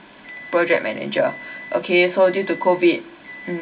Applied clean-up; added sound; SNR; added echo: none; Microwave oven; 19 dB; reverberation time 0.2 s.